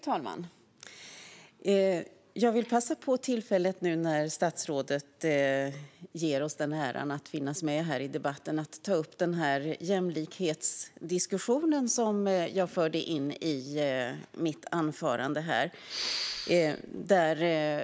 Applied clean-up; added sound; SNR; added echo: none; Respiratory sounds; 7 dB; none.